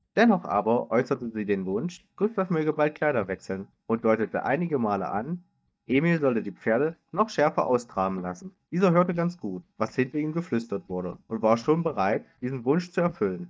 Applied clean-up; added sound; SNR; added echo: neural mask model DeepFilterNet 3.